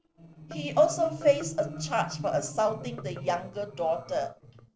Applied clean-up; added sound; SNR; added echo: neural separator model SepFormer DNS4.